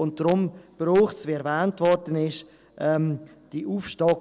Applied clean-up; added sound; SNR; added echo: none; none; none; none.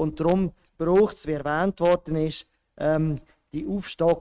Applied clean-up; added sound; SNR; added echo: neural mask model RNNoise.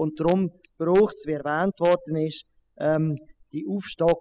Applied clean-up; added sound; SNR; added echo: classical method spectral subtraction.